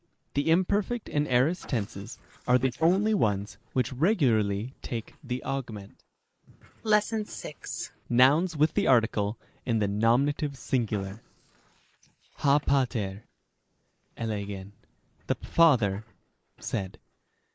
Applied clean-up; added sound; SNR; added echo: neural mask model Resemble Enhance denoiser.